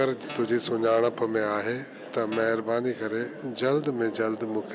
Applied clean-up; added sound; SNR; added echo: none; Guitar; 17 dB; none.